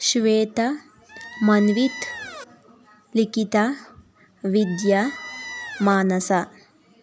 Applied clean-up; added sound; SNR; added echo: none; Squeak; 13 dB; none.